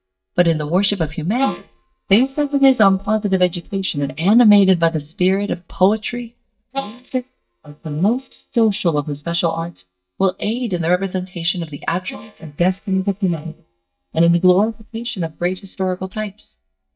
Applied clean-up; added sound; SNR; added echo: neural mask model DeepFilterNet 3.